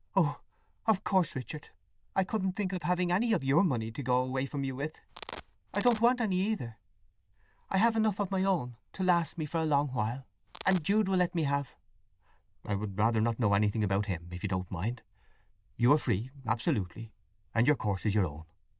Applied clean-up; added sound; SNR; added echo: neural diffusion model UNIVERSE++.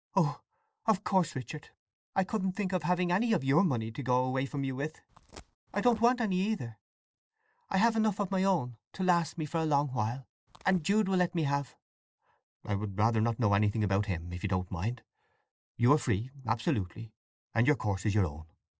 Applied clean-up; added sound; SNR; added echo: neural separator model SepFormer DNS4.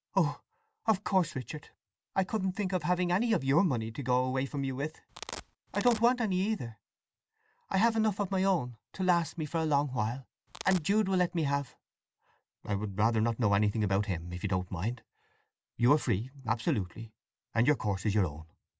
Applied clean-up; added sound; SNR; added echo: none; Domestic sounds, home sounds; 12 dB; none.